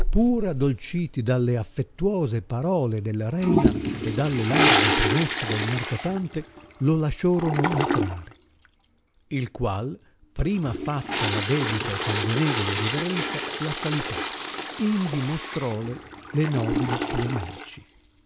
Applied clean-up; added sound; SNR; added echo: none; Toilet flush; 1 dB; none.